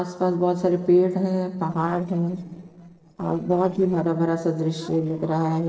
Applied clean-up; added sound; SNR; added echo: neural separator model SepFormer DNS4.